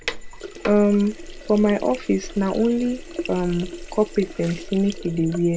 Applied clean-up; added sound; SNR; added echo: none; Sink (filling or washing); 12 dB; none.